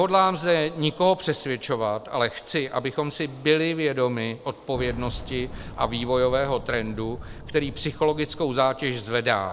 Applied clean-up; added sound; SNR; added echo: none; Boom; 16 dB; none.